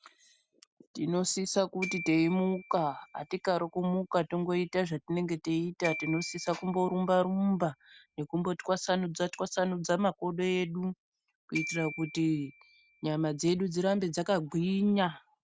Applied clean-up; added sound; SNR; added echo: none; Glockenspiel; 15 dB; none.